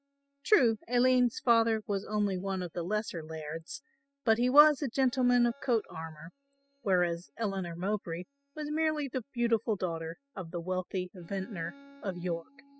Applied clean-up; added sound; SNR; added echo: classical method spectral subtraction.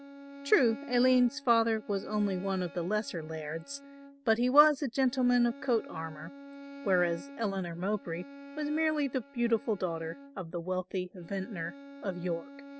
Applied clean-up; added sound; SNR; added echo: none; Bowed string instrument; 17 dB; none.